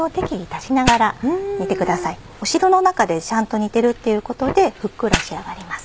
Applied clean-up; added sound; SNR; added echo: none; Fire; 10 dB; none.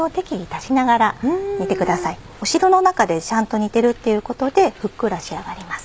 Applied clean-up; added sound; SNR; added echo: none; none; none; none.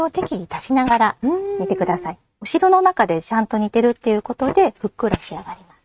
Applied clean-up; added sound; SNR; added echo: neural mask model RNNoise.